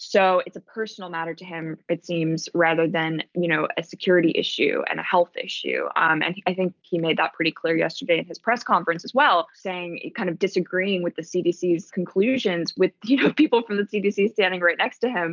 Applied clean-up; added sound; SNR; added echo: none; none; none; none.